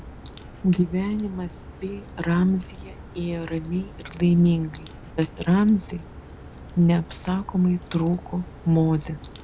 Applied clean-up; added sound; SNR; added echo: none; Crack; 16 dB; none.